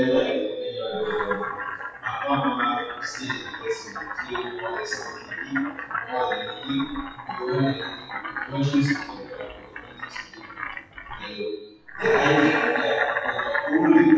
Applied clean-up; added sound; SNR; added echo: classical method WPE with log-MMSE.